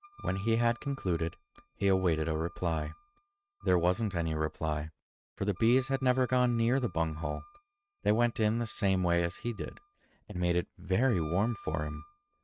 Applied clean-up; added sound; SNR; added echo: neural mask model RNNoise.